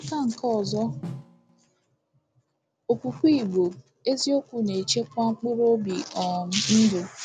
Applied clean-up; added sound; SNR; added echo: none; Snare drum; 16 dB; none.